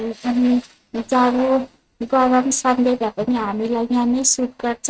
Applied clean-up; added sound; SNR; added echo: neural mask model RNNoise.